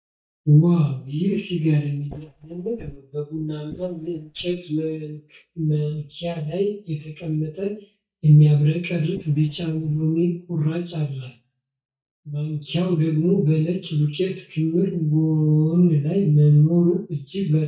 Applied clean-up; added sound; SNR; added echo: neural mask model DeepFilterNet 3.